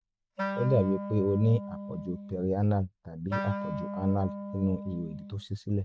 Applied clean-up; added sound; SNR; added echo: none; Wind instrument, woodwind instrument; 8 dB; none.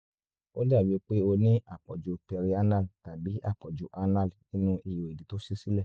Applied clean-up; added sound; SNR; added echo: none; none; none; none.